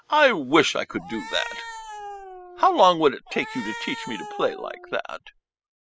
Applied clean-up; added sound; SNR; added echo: classical method spectral subtraction.